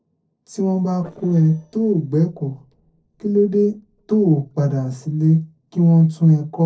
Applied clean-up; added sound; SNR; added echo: neural separator model SepFormer DNS4.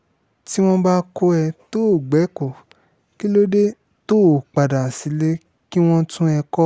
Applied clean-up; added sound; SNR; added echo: none; none; none; none.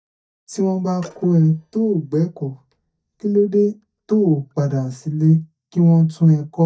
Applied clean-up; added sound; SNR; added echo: neural mask model DeepFilterNet 3.